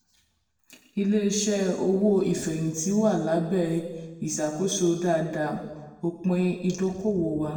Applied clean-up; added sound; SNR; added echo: none; none; none; reverberation time 1.1 s.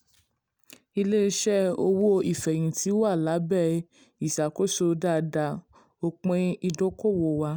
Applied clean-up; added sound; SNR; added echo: none; none; none; none.